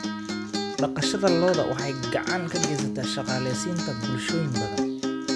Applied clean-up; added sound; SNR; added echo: none; Acoustic guitar; 1 dB; none.